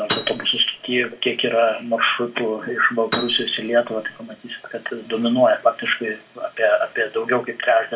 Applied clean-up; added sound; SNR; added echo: none; Piano; 10 dB; reverberation time 0.2 s.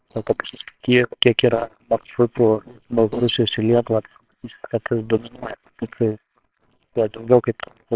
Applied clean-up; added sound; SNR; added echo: neural separator model SepFormer WHAMR!.